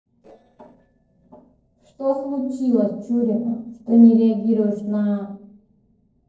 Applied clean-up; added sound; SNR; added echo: neural separator model SepFormer DNS4.